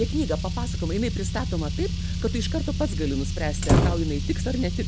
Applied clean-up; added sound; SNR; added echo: none; Slam + Car; -4 dB; none.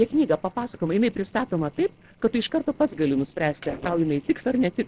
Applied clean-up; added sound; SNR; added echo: neural separator model SepFormer DNS4.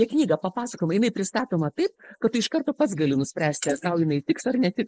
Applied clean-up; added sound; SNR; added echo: neural mask model Resemble Enhance denoiser.